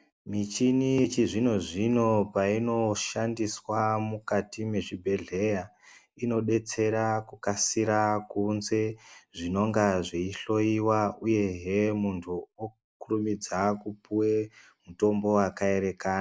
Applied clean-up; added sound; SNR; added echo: none; none; none; none.